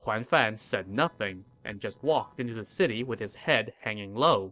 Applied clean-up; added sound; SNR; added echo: neural separator model SepFormer DNS4.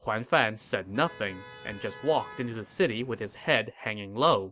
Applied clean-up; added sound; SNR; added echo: none; Motor vehicle (road); 19 dB; none.